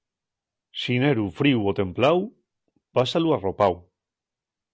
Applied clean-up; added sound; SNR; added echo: none; none; none; none.